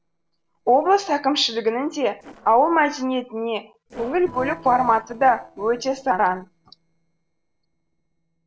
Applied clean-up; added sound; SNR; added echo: neural separator model SepFormer DNS4.